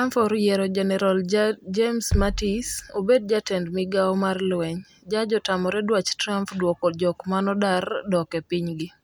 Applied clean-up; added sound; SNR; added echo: none; Bass drum; 10 dB; none.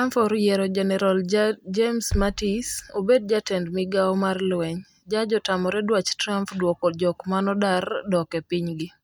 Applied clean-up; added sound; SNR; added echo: neural mask model DeepFilterNet 3.